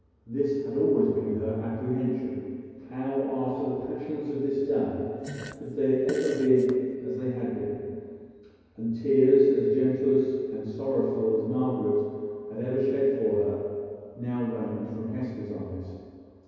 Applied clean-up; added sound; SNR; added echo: none; Fart; 16 dB; reverberation time 2.2 s.